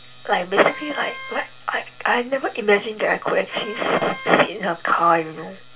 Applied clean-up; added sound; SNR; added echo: none; Wind instrument, woodwind instrument; 17 dB; reverberation time 0.2 s.